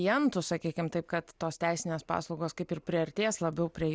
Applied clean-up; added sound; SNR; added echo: none; none; none; none.